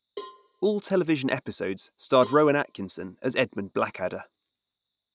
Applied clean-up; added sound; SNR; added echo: none; Cowbell + Insect; 18 dB; none.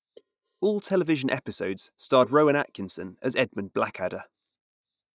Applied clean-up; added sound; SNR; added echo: neural mask model DeepFilterNet 3.